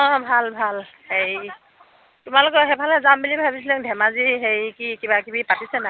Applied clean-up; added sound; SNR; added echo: none; none; none; none.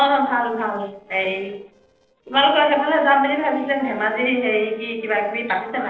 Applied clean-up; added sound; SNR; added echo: neural separator model SepFormer DNS4.